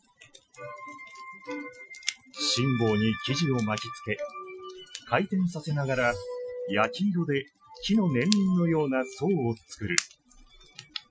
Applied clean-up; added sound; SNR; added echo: classical method Wiener filter.